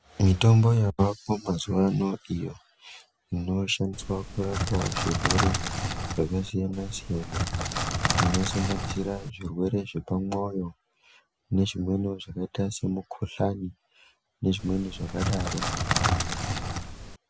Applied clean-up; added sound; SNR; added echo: none; Crackle; 1 dB; none.